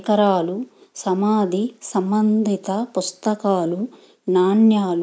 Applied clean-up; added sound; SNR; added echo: none; none; none; none.